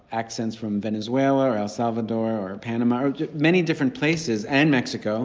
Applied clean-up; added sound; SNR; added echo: none; none; none; none.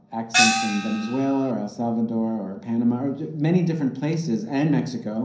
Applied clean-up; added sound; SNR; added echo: none; Gong; 0 dB; reverberation time 0.6 s.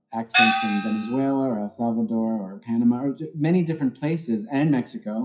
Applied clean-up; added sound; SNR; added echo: classical method WPE with log-MMSE.